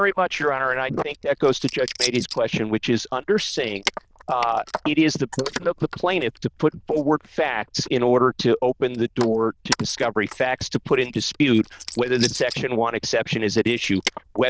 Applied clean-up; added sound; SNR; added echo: neural diffusion model UNIVERSE++.